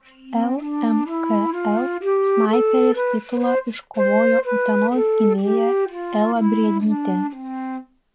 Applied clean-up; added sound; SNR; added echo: none; Wind instrument, woodwind instrument; -1 dB; none.